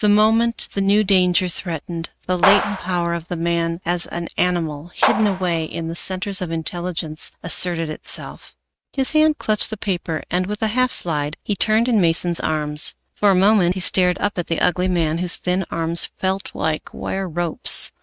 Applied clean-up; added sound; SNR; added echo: neural mask model RNNoise.